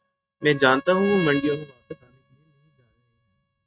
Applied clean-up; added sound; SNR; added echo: neural mask model RNNoise.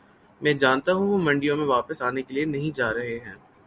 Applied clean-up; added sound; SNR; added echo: none; none; none; none.